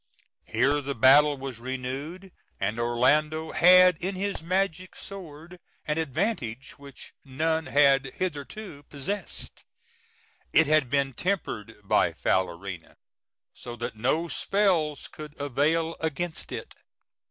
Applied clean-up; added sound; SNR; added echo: none; Fireworks; 17 dB; none.